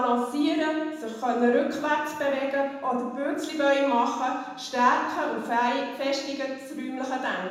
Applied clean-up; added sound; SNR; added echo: none; none; none; reverberation time 1.0 s.